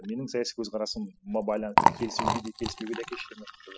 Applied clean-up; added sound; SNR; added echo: classical method spectral subtraction.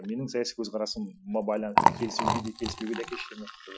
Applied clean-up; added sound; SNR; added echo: classical method Wiener filter.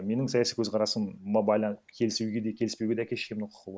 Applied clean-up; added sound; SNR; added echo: none; none; none; none.